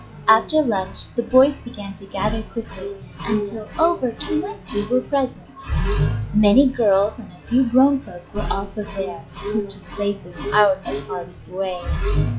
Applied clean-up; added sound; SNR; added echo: classical method log-MMSE.